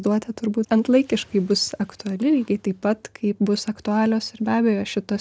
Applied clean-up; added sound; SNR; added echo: none; none; none; none.